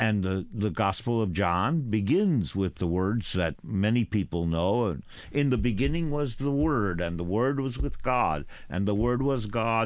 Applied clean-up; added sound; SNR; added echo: none; none; none; none.